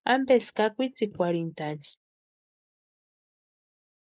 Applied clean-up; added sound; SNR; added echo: neural mask model Resemble Enhance denoiser.